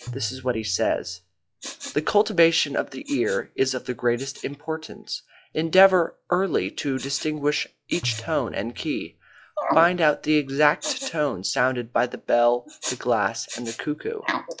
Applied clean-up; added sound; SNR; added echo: classical method log-MMSE.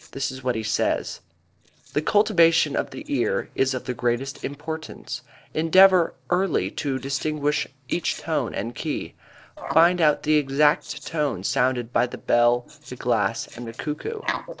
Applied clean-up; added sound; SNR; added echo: neural separator model SepFormer DNS4.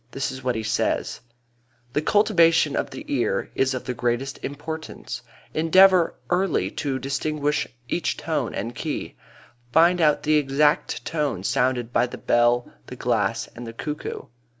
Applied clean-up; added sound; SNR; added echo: none; none; none; none.